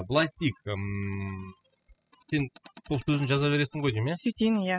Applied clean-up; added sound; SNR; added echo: classical method spectral subtraction.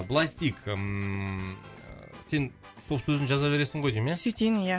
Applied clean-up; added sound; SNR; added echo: none; none; none; none.